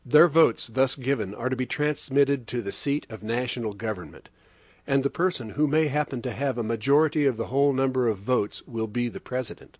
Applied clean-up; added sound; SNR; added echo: none; none; none; none.